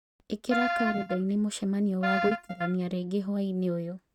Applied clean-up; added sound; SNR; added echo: neural mask model RNNoise.